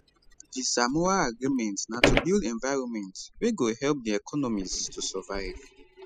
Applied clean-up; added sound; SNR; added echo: classical method spectral subtraction.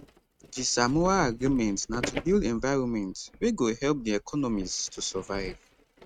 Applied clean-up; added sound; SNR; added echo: neural mask model RNNoise.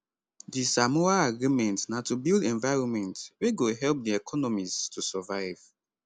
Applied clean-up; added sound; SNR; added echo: none; none; none; none.